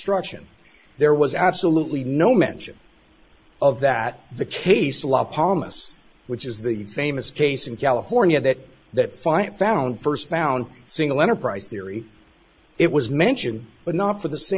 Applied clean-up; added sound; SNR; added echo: none; none; none; none.